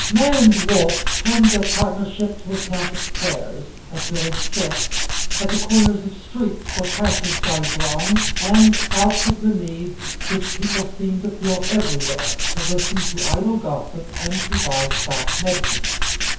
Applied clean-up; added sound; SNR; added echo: none; Tools; 1 dB; reverberation time 0.6 s.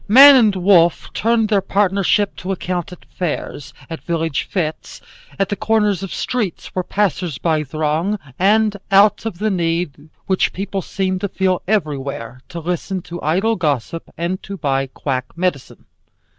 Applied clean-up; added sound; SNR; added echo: none; none; none; none.